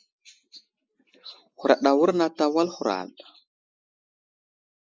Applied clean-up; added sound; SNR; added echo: neural mask model Resemble Enhance denoiser.